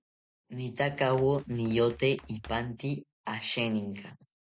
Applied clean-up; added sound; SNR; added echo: none; Run; 20 dB; none.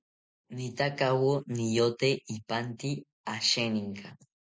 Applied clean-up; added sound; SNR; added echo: none; none; none; none.